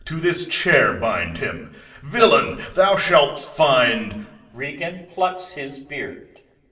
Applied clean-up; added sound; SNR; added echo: none; none; none; reverberation time 0.8 s.